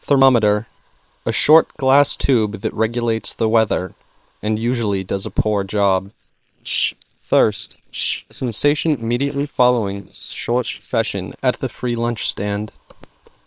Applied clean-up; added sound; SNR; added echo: neural separator model SepFormer WHAM!.